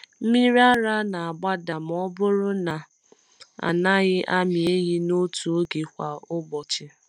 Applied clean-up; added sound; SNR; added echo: none; none; none; none.